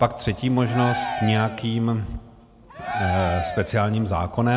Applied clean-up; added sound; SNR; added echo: none; Cheering; 7 dB; none.